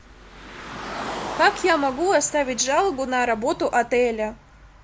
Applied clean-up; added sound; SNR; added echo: none; Car; 14 dB; none.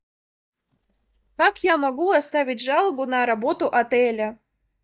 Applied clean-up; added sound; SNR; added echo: neural mask model DeepFilterNet 3.